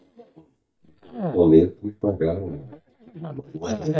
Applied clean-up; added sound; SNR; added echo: neural mask model DeepFilterNet 3.